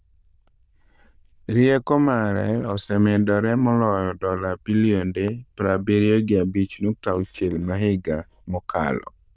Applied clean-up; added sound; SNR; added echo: neural diffusion model UNIVERSE++.